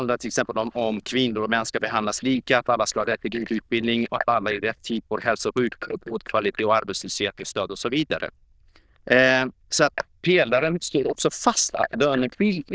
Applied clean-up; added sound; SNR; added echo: neural diffusion model UNIVERSE++.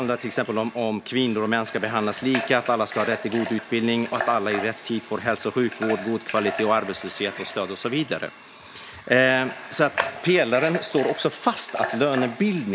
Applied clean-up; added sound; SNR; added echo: none; Clapping + Water tap, faucet / Water; 10 dB; none.